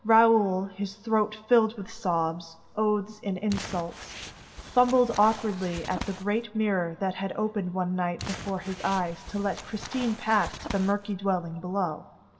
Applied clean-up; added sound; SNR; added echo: none; Crumpling, crinkling; 13 dB; reverberation time 1.3 s.